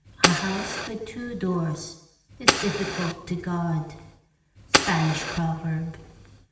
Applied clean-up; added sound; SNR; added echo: none; Fire; 0 dB; reverberation time 0.8 s.